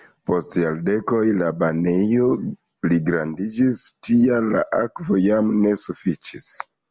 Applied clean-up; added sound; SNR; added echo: none; none; none; none.